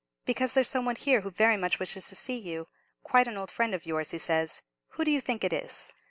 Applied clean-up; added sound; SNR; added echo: none; none; none; none.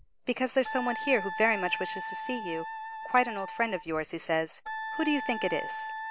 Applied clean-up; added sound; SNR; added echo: none; Wind instrument, woodwind instrument; 7 dB; none.